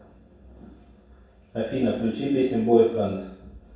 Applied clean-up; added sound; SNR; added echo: none; none; none; reverberation time 0.7 s.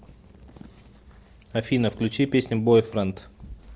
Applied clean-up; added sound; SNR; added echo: none; none; none; none.